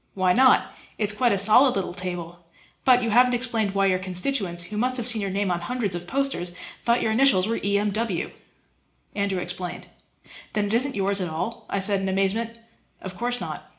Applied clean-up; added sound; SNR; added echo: none; none; none; reverberation time 0.4 s.